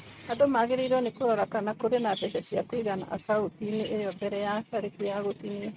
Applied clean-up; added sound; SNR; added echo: neural mask model RNNoise.